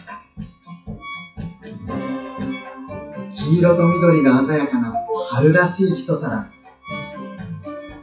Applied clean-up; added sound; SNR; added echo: classical method WPE with log-MMSE.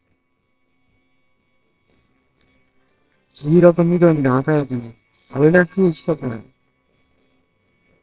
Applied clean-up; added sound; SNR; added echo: neural separator model SepFormer WHAMR!.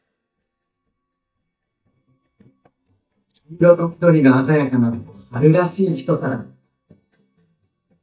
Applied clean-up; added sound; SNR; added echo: neural mask model DeepFilterNet 3.